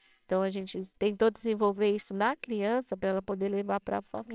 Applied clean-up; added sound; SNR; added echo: neural separator model SepFormer WHAMR!.